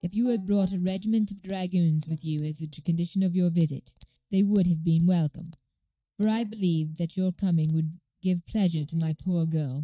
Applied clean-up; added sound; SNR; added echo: neural mask model DeepFilterNet 3.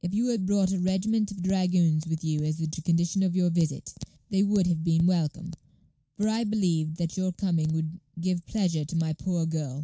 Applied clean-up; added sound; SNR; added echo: none; none; none; none.